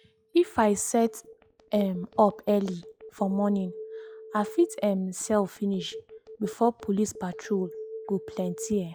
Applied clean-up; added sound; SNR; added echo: classical method log-MMSE.